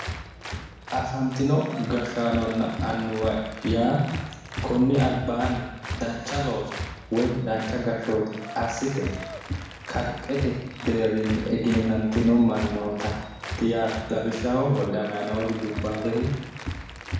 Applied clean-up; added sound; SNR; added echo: none; Applause; 9 dB; reverberation time 1.1 s.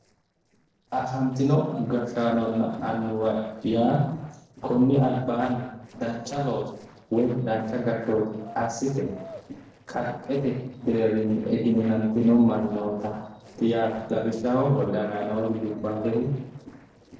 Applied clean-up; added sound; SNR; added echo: neural separator model SepFormer DNS4.